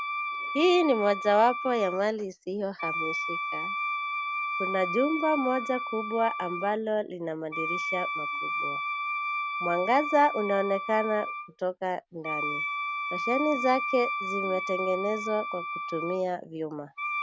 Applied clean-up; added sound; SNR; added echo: none; Wind instrument, woodwind instrument; 4 dB; none.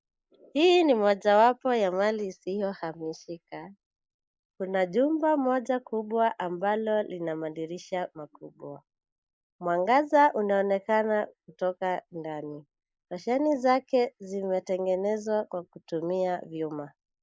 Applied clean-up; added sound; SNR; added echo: neural mask model Resemble Enhance denoiser.